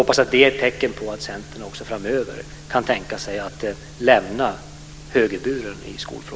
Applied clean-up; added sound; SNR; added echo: none; none; none; none.